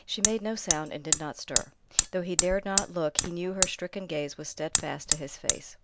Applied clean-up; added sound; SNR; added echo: none; Hammer; -3 dB; none.